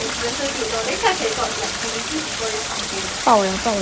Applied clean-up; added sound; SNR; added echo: none; Stream; 3 dB; none.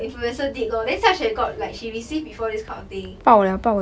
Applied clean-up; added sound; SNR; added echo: none; none; none; none.